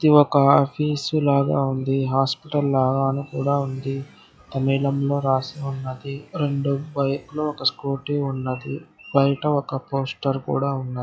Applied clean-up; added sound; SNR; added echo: classical method log-MMSE.